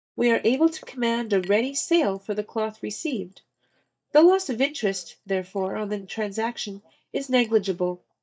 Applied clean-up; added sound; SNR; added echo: neural mask model DeepFilterNet 3.